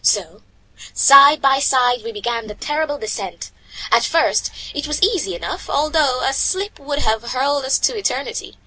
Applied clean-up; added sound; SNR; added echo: none; none; none; none.